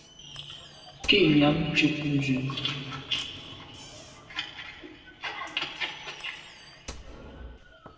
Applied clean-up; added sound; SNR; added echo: none; Knock / Slam; 17 dB; reverberation time 2.3 s.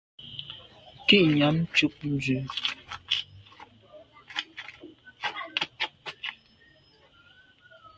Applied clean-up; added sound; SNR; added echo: none; none; none; none.